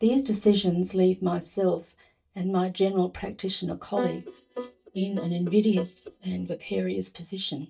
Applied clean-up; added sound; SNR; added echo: neural mask model DeepFilterNet 3.